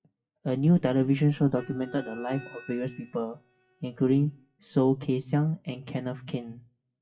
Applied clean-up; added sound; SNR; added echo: classical method WPE with log-MMSE.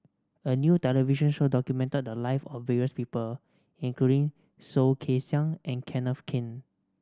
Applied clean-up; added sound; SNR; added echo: none; none; none; none.